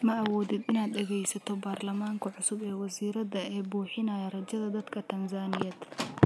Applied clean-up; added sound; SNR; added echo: none; Squeak; 19 dB; none.